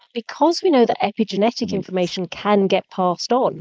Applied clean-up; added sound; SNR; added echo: neural mask model Resemble Enhance denoiser.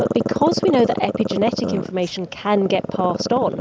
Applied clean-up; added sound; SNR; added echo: none; Growling; 4 dB; none.